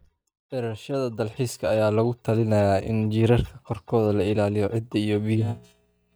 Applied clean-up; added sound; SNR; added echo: neural mask model DeepFilterNet 3.